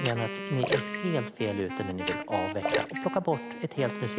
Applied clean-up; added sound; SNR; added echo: none; Wind instrument, woodwind instrument + Splash, splatter; 2 dB; none.